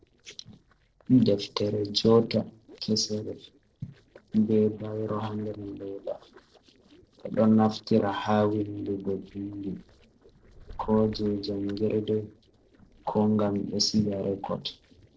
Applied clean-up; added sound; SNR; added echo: neural separator model SepFormer DNS4.